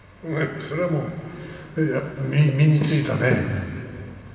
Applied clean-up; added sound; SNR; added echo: none; none; none; reverberation time 2.5 s.